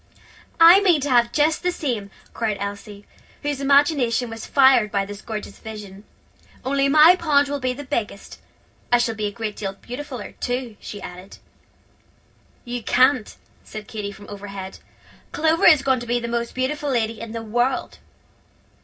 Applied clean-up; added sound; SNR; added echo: none; none; none; reverberation time 0.4 s.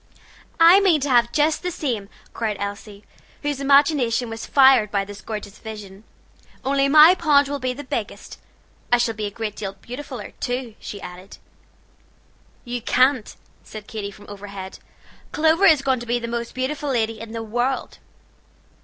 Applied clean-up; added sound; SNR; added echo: none; none; none; none.